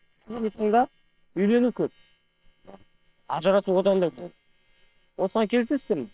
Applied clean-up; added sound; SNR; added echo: neural separator model SepFormer WHAM!.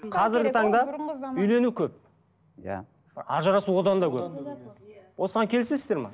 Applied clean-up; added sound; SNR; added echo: none; none; none; none.